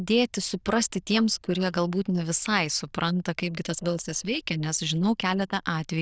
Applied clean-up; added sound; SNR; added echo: neural diffusion model UNIVERSE++.